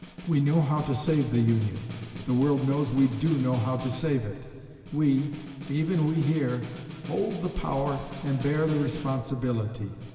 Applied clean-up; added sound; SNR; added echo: none; Snare drum; 16 dB; reverberation time 2.3 s.